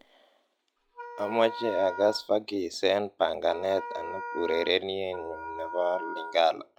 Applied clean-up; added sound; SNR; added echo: classical method log-MMSE.